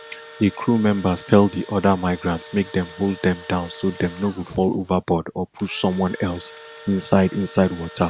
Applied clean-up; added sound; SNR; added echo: none; Engine / Drill; 19 dB; none.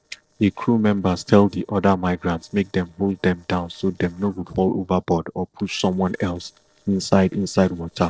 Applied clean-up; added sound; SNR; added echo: neural separator model SepFormer DNS4.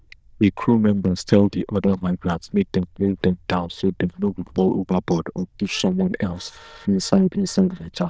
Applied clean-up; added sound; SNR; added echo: neural diffusion model UNIVERSE++.